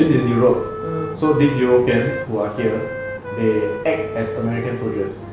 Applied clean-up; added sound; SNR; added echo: none; Wind instrument, woodwind instrument; 10 dB; none.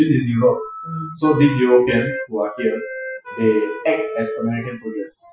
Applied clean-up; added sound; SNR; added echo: classical method Wiener filter.